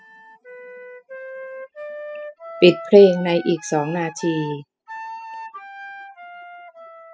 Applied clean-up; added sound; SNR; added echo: classical method spectral subtraction.